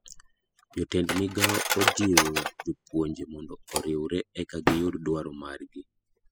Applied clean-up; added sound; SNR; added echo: classical method spectral subtraction.